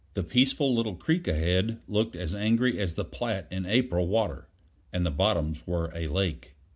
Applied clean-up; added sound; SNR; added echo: none; none; none; none.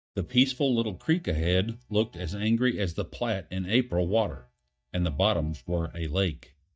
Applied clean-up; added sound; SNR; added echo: neural mask model DeepFilterNet 3.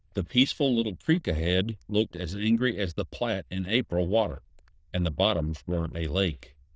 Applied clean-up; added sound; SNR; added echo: neural diffusion model UNIVERSE++.